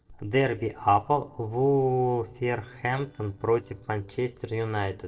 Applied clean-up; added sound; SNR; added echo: neural separator model SepFormer DNS4.